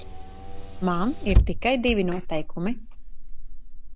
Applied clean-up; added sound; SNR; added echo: none; Engine / Car; -2 dB; none.